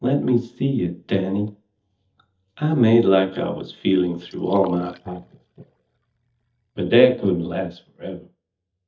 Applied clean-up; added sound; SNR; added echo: neural mask model DeepFilterNet 3.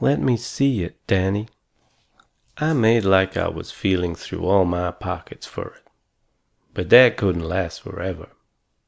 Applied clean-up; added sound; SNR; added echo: none; none; none; none.